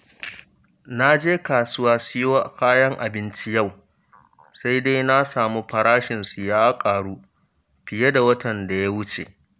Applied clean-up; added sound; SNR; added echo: none; none; none; none.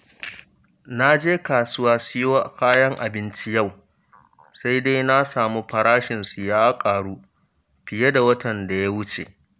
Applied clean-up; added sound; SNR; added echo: none; Glass; 16 dB; none.